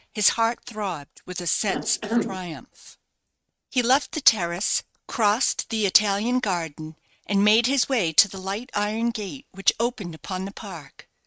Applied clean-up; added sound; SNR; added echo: neural mask model RNNoise.